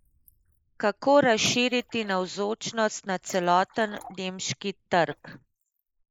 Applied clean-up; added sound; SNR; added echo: neural mask model Resemble Enhance denoiser.